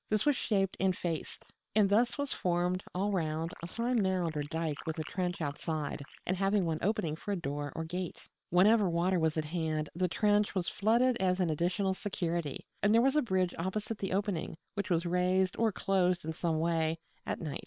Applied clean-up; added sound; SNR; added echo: neural separator model SepFormer WHAM!.